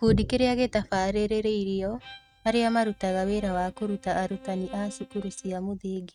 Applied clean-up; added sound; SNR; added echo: neural mask model RNNoise.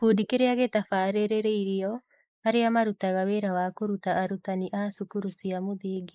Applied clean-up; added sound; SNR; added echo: neural mask model Resemble Enhance denoiser.